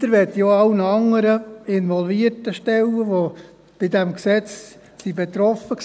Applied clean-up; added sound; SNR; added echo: none; none; none; none.